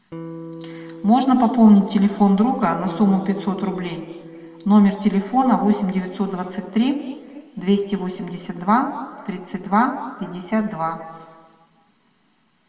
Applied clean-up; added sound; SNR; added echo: none; Electric guitar; 16 dB; reverberation time 1.7 s.